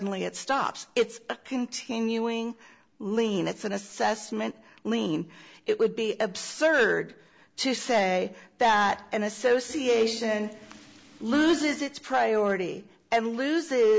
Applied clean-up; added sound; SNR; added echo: none; none; none; none.